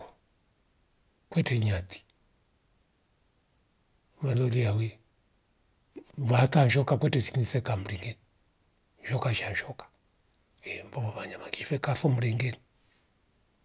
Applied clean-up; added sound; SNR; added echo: none; none; none; none.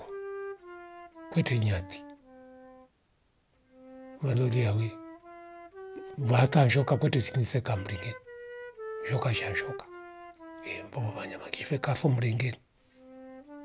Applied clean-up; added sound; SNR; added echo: none; Wind instrument, woodwind instrument; 15 dB; none.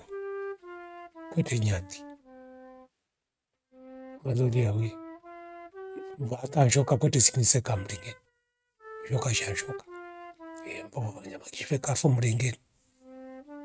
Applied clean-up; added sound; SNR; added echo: neural mask model RNNoise.